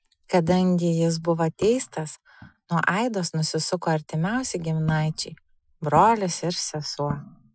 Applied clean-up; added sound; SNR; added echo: classical method Wiener filter.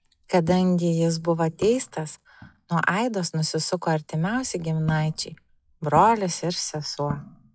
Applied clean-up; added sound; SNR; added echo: classical method log-MMSE.